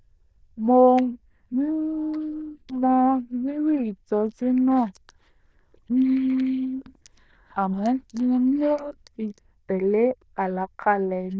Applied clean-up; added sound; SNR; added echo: neural diffusion model UNIVERSE++.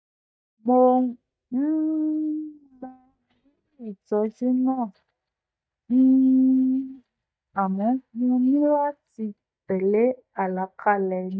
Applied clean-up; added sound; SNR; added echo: neural mask model DeepFilterNet 3.